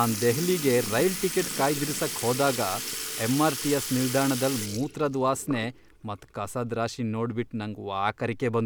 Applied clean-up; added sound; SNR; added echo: none; Sink (filling or washing) / Liquid; 8 dB; none.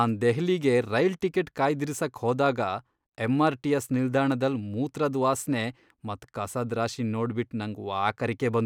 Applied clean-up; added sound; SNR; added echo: none; none; none; none.